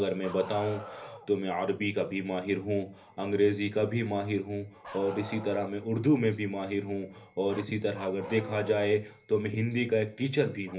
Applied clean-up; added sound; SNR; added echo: none; Bark; 19 dB; reverberation time 0.3 s.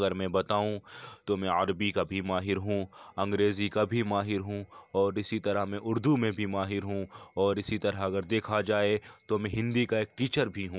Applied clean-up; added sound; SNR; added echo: none; none; none; none.